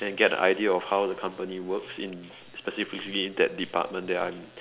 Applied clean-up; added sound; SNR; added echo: none; none; none; none.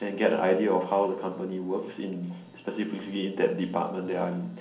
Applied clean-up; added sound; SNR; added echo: none; none; none; reverberation time 0.6 s.